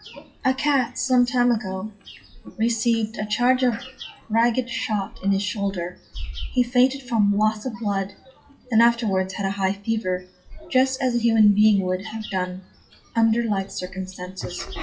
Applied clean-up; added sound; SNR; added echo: classical method WPE with log-MMSE.